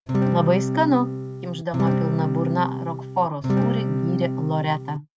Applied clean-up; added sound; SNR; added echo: none; Acoustic guitar / Strum; -1 dB; none.